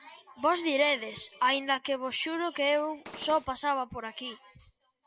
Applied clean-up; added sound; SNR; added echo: none; Gunshot, gunfire; 14 dB; none.